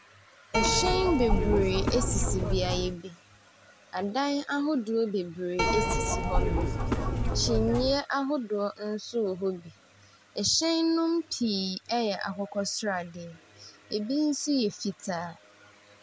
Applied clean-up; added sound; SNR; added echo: none; Keyboard (musical); -3 dB; none.